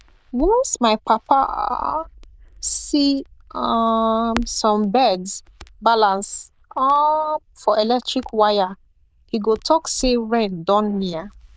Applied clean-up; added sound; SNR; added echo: neural diffusion model UNIVERSE++.